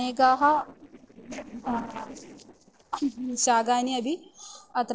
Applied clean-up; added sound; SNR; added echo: neural separator model SepFormer DNS4.